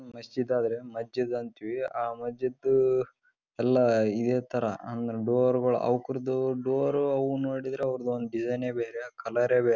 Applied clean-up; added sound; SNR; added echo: none; none; none; none.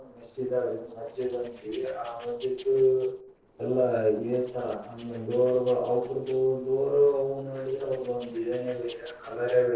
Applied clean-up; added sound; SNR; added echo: neural separator model SepFormer DNS4.